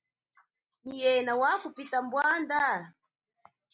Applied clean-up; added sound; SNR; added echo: none; none; none; none.